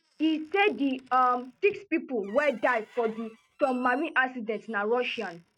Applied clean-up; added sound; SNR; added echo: neural mask model RNNoise.